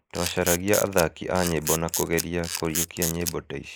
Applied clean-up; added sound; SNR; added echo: neural mask model Resemble Enhance denoiser.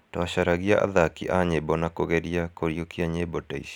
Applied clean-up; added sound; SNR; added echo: none; none; none; none.